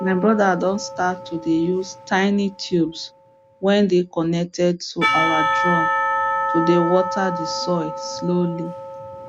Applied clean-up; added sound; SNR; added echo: none; Church bell / Percussion; 4 dB; none.